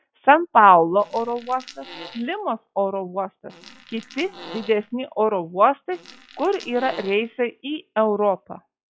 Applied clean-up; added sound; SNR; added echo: classical method log-MMSE.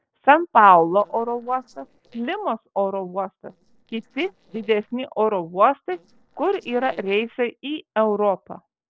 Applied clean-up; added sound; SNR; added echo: neural separator model SepFormer DNS4.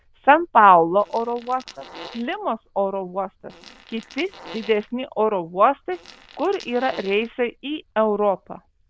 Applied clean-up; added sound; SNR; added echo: neural diffusion model UNIVERSE++.